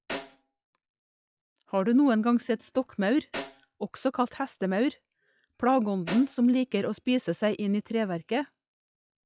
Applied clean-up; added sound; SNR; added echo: classical method log-MMSE.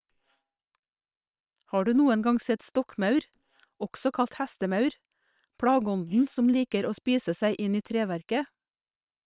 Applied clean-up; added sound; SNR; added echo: neural separator model SepFormer WHAM!.